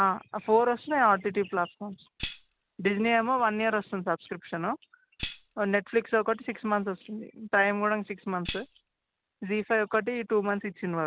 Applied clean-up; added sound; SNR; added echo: none; Tambourine; 12 dB; none.